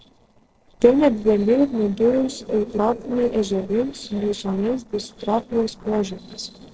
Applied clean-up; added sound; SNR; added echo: neural separator model SepFormer DNS4.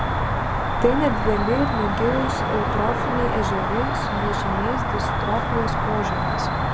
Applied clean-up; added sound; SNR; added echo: none; Cricket; -4 dB; none.